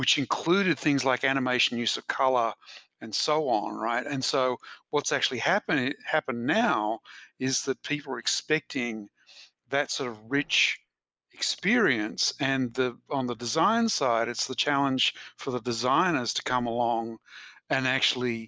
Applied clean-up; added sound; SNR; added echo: neural mask model Resemble Enhance denoiser.